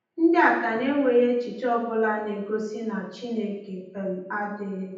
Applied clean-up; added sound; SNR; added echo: none; none; none; reverberation time 0.8 s.